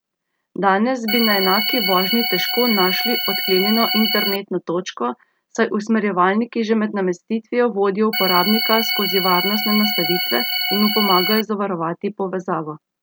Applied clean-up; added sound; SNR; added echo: none; Organ; 1 dB; none.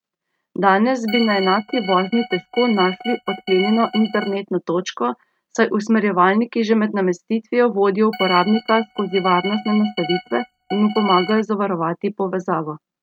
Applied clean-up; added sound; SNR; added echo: neural mask model RNNoise.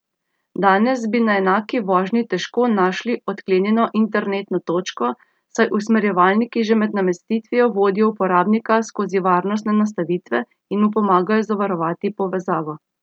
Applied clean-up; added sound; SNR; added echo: none; none; none; none.